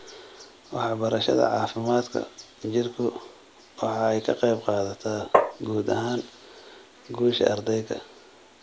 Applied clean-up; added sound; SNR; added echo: none; Tap; -4 dB; none.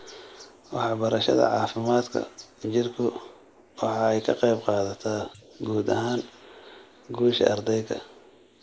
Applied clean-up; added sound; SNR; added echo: neural mask model Resemble Enhance denoiser.